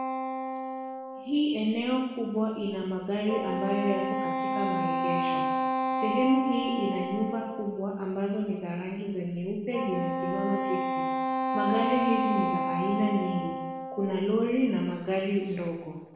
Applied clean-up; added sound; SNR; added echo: none; Wind instrument, woodwind instrument; 2 dB; reverberation time 1.1 s.